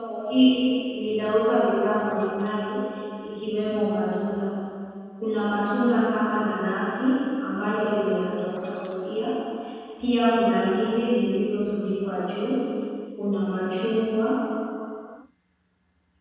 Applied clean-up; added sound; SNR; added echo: neural separator model SepFormer DNS4.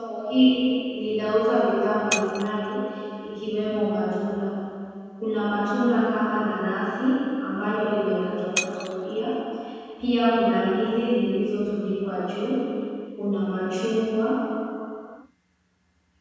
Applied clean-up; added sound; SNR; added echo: none; Shatter; 13 dB; reverberation time 2.1 s.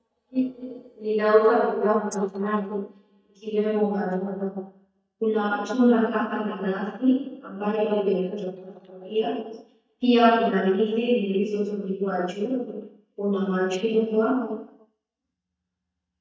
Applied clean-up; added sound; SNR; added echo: neural mask model DeepFilterNet 3.